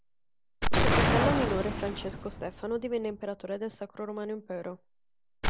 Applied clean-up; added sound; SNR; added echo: none; Explosion; -4 dB; none.